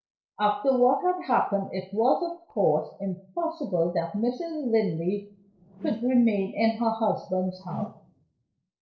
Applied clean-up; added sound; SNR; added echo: neural separator model SepFormer DNS4.